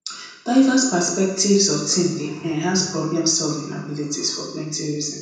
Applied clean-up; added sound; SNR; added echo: none; none; none; reverberation time 0.8 s.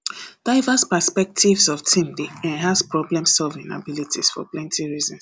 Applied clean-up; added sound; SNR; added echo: none; none; none; none.